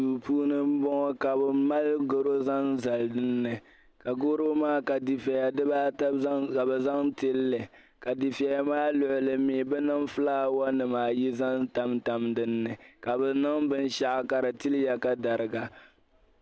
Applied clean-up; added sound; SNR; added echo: none; none; none; none.